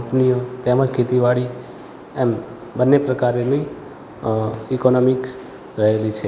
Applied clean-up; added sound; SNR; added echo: none; none; none; none.